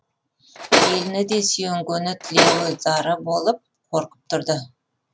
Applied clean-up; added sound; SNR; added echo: none; Tools; -1 dB; none.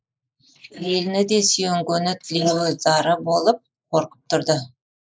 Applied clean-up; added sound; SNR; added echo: neural mask model Resemble Enhance denoiser.